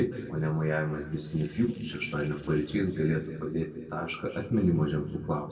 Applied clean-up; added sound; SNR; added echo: neural separator model SepFormer DNS4.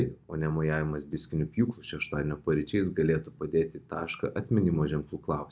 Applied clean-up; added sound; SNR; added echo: none; none; none; none.